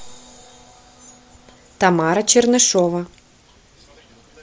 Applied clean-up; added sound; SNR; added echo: none; none; none; none.